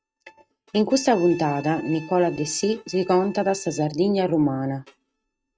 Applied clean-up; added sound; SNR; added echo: neural mask model RNNoise.